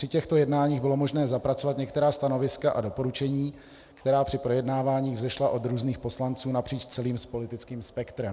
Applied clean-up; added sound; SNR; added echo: none; none; none; none.